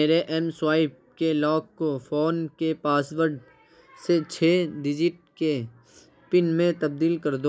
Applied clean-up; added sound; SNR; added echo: none; none; none; none.